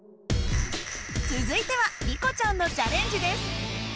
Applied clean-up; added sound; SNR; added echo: none; none; none; none.